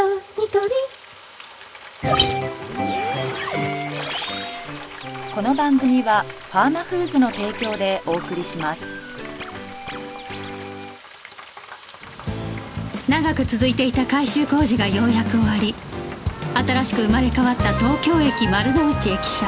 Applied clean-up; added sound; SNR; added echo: none; Frying (food); 19 dB; none.